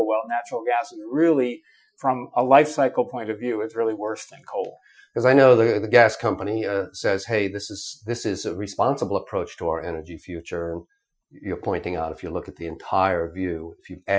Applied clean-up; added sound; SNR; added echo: classical method Wiener filter.